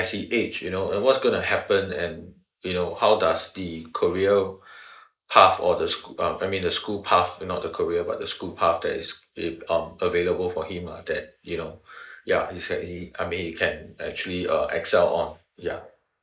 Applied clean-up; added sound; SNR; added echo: neural mask model Resemble Enhance denoiser.